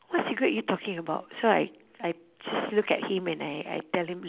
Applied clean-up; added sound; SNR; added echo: none; none; none; none.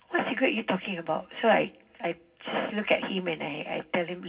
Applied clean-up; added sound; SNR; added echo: none; none; none; reverberation time 0.4 s.